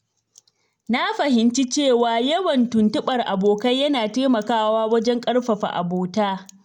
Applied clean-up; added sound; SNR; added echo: none; none; none; none.